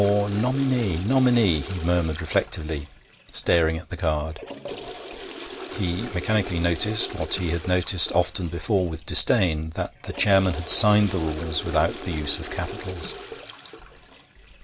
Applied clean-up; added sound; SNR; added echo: none; Toilet flush / Water; 14 dB; none.